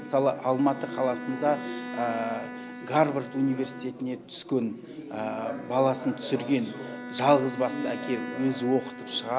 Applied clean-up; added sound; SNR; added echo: none; Bowed string instrument; 12 dB; none.